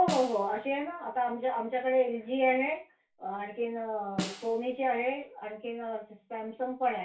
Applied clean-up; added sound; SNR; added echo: none; Snare drum; 10 dB; reverberation time 0.2 s.